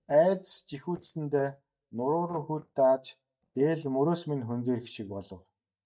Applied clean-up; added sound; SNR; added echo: neural mask model DeepFilterNet 3.